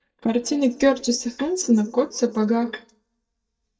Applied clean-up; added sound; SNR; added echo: neural mask model DeepFilterNet 3.